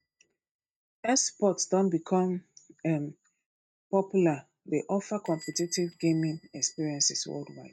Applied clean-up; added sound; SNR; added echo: neural mask model RNNoise.